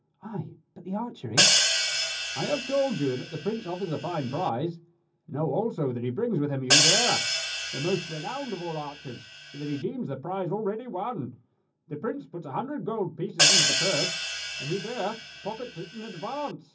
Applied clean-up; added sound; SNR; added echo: none; Hi-hat; -4 dB; reverberation time 0.4 s.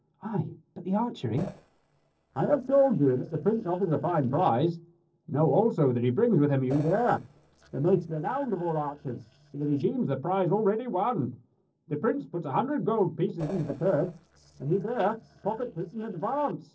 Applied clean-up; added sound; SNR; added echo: neural separator model SepFormer DNS4.